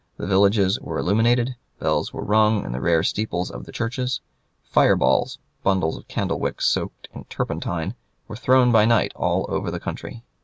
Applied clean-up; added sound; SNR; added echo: none; none; none; none.